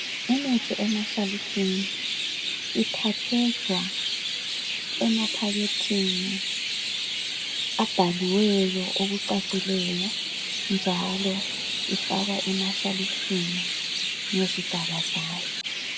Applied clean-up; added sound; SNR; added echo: none; Chirp, tweet; 1 dB; reverberation time 1.4 s.